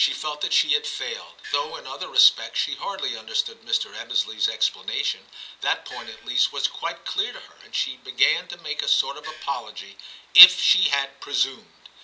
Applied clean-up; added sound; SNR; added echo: none; Gong; 15 dB; none.